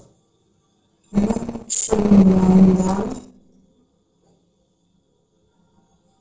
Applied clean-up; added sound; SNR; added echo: neural separator model SepFormer DNS4.